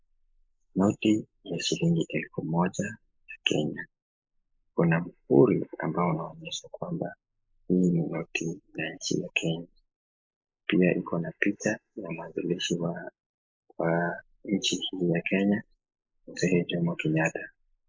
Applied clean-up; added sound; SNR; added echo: neural mask model Resemble Enhance denoiser.